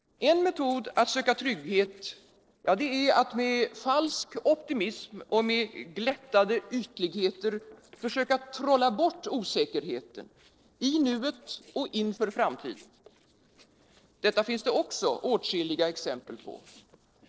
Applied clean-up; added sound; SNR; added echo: neural separator model SepFormer DNS4.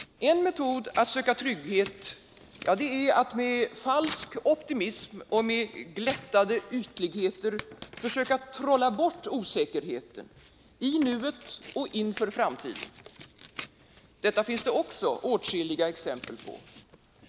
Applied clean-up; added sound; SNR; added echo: none; Tearing; 17 dB; none.